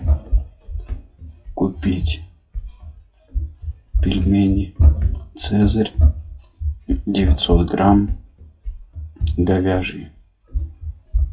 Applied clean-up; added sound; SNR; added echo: classical method WPE with log-MMSE.